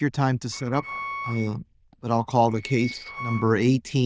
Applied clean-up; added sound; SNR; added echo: neural diffusion model UNIVERSE++.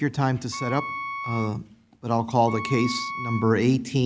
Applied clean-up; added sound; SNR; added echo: none; Wind instrument, woodwind instrument; 10 dB; none.